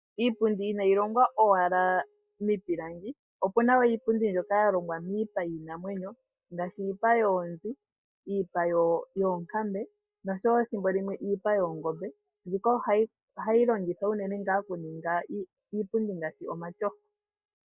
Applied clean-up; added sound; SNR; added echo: neural mask model DeepFilterNet 3.